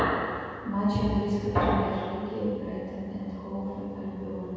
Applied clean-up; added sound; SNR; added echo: none; none; none; reverberation time 1.9 s.